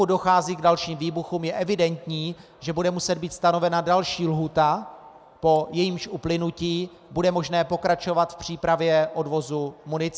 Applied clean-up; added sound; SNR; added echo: none; none; none; none.